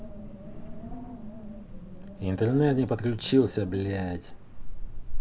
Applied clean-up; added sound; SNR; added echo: none; Wind; 4 dB; none.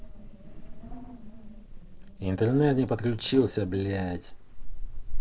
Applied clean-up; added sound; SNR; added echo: neural separator model SepFormer DNS4.